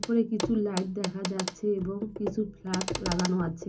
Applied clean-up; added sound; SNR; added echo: none; Clock; 7 dB; reverberation time 0.3 s.